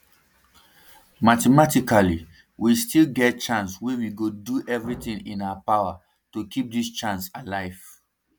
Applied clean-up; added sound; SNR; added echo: none; none; none; none.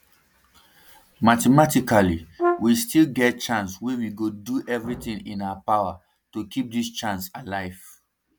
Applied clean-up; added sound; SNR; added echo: none; Brass instrument; 3 dB; none.